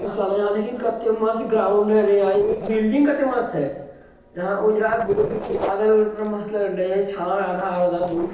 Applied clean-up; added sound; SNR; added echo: neural separator model SepFormer DNS4.